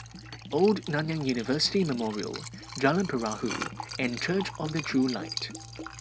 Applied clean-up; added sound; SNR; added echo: none; Liquid; 11 dB; none.